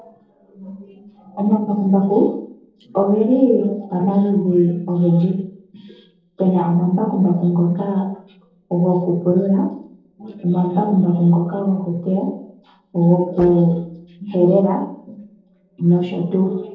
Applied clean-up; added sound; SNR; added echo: neural separator model SepFormer DNS4.